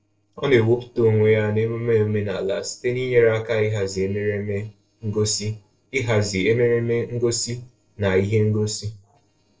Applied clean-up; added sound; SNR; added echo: neural separator model SepFormer DNS4.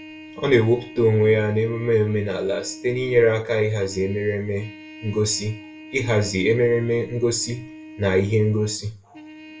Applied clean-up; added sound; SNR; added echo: none; Trumpet; 19 dB; reverberation time 0.3 s.